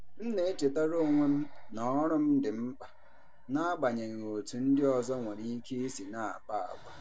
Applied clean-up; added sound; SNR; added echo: none; Breathing; 11 dB; none.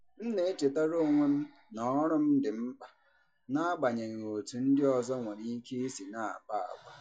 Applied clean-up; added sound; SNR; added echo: classical method log-MMSE.